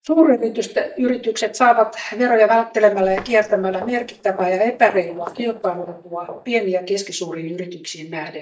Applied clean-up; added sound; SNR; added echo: neural mask model DeepFilterNet 3.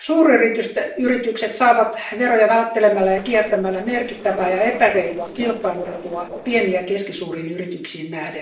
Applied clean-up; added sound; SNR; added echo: neural separator model SepFormer DNS4.